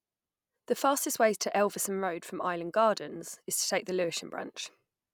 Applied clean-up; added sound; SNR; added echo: none; none; none; none.